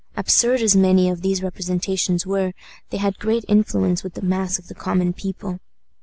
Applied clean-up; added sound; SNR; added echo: none; none; none; none.